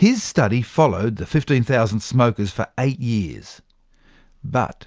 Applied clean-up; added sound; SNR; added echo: none; none; none; none.